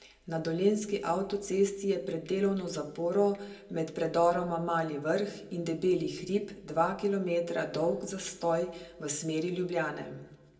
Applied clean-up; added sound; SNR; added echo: none; none; none; reverberation time 0.2 s.